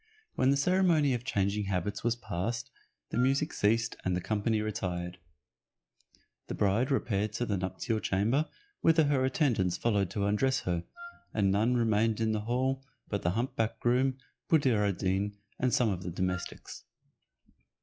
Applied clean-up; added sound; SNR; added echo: classical method log-MMSE.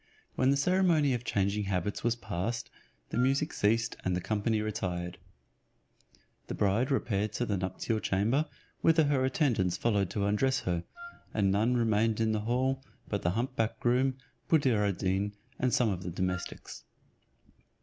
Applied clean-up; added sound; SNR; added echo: none; Wind instrument, woodwind instrument; 18 dB; none.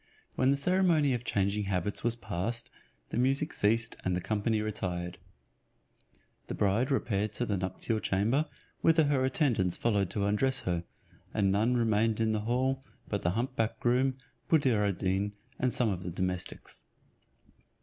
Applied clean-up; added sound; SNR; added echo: none; none; none; none.